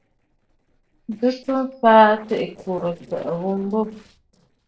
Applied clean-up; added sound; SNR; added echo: neural separator model SepFormer DNS4.